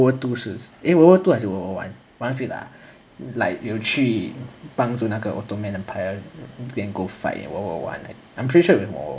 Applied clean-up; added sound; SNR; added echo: none; none; none; none.